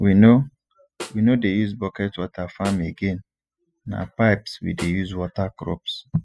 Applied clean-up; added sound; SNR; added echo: classical method spectral subtraction.